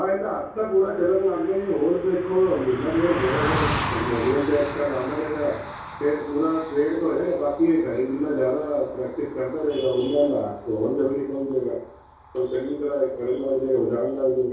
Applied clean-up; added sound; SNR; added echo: none; Car passing by; 11 dB; reverberation time 0.6 s.